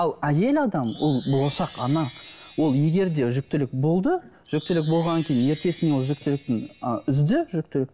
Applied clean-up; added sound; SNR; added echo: none; Chime; 6 dB; none.